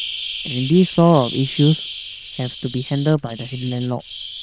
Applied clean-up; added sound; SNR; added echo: neural diffusion model UNIVERSE++.